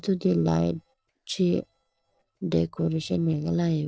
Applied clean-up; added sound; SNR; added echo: neural separator model SepFormer DNS4.